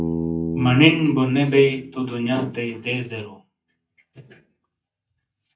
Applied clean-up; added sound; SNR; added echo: neural mask model DeepFilterNet 3.